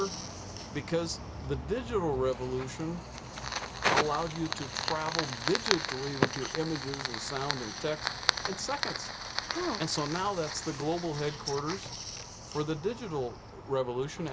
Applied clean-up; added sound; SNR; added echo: none; Fire; 3 dB; none.